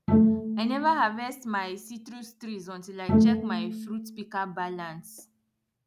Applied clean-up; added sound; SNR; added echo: none; Bowed string instrument; -5 dB; none.